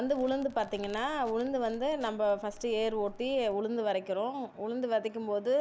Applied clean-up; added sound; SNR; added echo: none; Crackle; 19 dB; none.